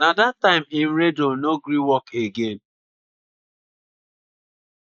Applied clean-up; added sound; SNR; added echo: neural mask model Resemble Enhance denoiser.